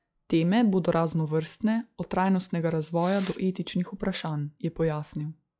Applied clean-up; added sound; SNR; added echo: classical method log-MMSE.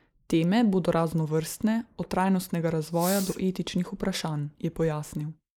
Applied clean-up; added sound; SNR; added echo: neural mask model Resemble Enhance denoiser.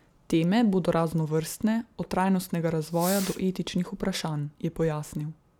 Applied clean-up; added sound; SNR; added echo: none; Fireworks; 16 dB; none.